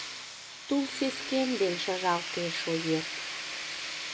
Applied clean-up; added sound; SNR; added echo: none; Tools; 5 dB; none.